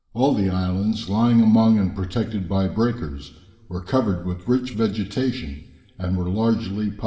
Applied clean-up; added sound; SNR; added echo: none; none; none; reverberation time 1.8 s.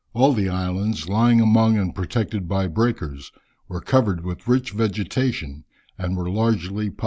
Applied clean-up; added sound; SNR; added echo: none; none; none; none.